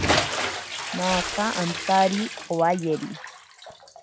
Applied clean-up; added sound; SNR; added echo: none; Bathtub (filling or washing) / Splash, splatter; 3 dB; none.